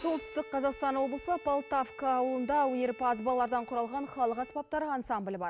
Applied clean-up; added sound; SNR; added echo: none; Bowed string instrument; 19 dB; none.